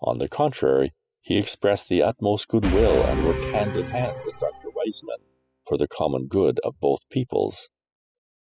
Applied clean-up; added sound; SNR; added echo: classical method spectral subtraction.